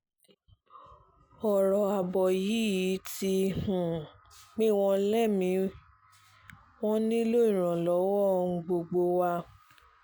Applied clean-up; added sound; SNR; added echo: none; none; none; none.